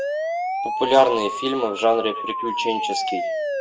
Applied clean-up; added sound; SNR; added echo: none; Siren; 3 dB; reverberation time 0.6 s.